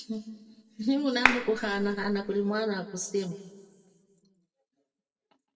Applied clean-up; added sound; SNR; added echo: none; Clapping; -2 dB; reverberation time 1.5 s.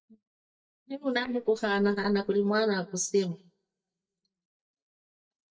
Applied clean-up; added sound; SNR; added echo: neural mask model DeepFilterNet 3.